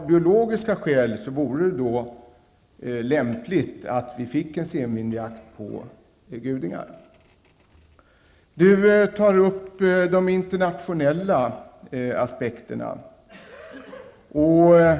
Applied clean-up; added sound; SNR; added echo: none; none; none; none.